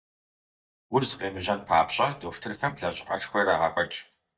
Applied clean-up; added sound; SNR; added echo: neural mask model DeepFilterNet 3.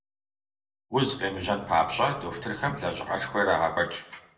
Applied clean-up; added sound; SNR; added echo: none; Engine / Boat, Water vehicle; 16 dB; reverberation time 0.5 s.